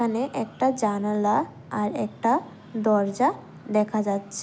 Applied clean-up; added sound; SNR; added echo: none; none; none; none.